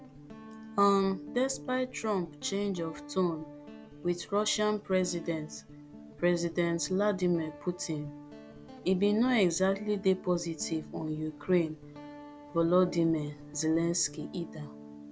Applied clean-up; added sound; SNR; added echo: none; Guitar; 15 dB; none.